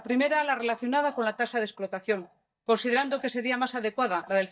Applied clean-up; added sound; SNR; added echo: neural mask model DeepFilterNet 3.